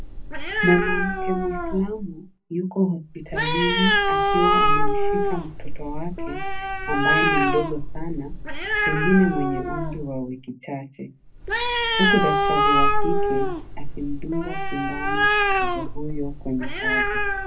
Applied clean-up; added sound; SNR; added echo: none; Animal; -5 dB; reverberation time 0.3 s.